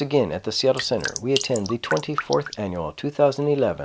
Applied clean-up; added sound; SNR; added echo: none; Drip; 9 dB; none.